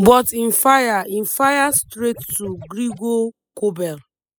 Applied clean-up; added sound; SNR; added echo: classical method spectral subtraction.